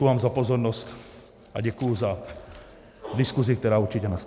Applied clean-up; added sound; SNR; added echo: none; none; none; none.